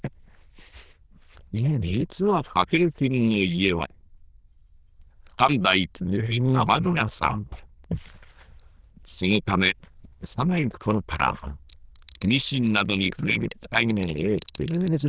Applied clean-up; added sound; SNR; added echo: neural diffusion model UNIVERSE++.